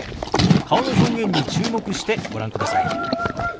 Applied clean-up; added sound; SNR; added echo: none; Livestock, farm animals, working animals; -4 dB; none.